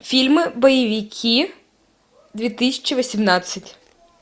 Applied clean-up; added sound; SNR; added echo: none; none; none; none.